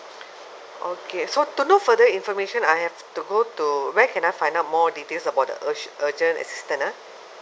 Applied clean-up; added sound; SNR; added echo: none; none; none; none.